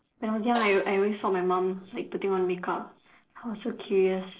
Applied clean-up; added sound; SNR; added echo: neural separator model SepFormer DNS4.